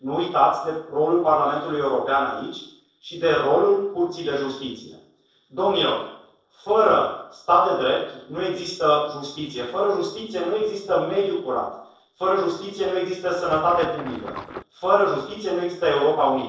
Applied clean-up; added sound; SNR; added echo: neural separator model SepFormer DNS4.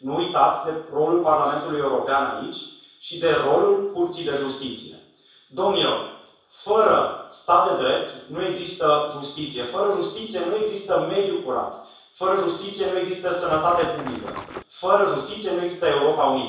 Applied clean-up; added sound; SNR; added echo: none; Water / Splash, splatter; 12 dB; reverberation time 0.7 s.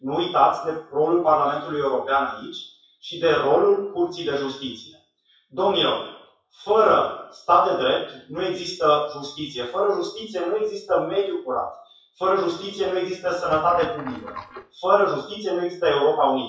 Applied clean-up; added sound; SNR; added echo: classical method WPE with log-MMSE.